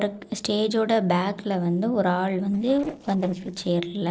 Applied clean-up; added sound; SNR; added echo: neural separator model SepFormer DNS4.